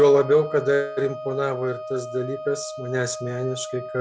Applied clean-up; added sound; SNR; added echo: none; Wind instrument, woodwind instrument; 11 dB; none.